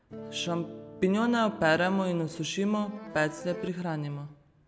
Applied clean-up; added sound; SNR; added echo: none; Electric guitar / Strum + Accordion; 14 dB; none.